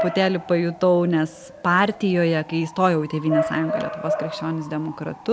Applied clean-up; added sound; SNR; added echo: none; Bark / Motor vehicle (road) / Siren; 9 dB; none.